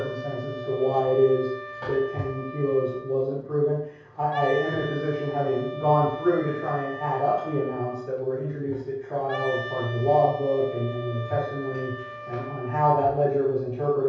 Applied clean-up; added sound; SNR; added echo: none; Wind instrument, woodwind instrument; 12 dB; reverberation time 0.6 s.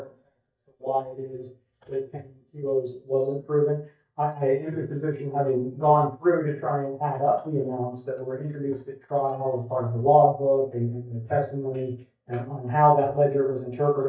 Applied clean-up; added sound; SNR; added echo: neural mask model DeepFilterNet 3.